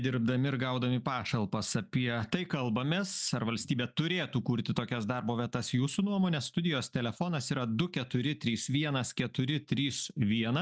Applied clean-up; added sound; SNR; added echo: none; none; none; none.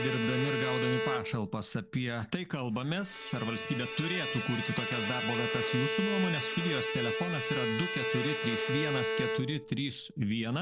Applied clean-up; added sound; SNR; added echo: none; Bowed string instrument; 2 dB; none.